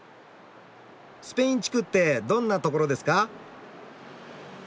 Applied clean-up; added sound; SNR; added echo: none; none; none; none.